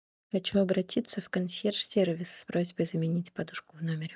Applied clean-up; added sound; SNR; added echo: neural mask model DeepFilterNet 3.